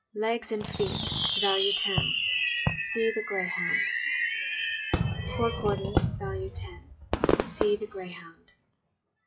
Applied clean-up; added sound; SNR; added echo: classical method WPE with log-MMSE.